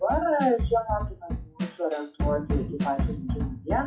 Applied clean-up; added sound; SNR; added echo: classical method WPE with log-MMSE.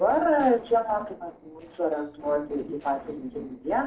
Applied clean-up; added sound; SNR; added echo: neural separator model SepFormer DNS4.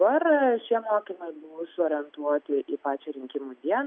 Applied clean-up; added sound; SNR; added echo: none; none; none; none.